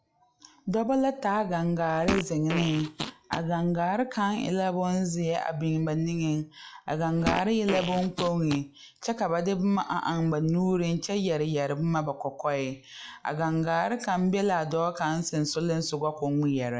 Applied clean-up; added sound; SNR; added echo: classical method log-MMSE.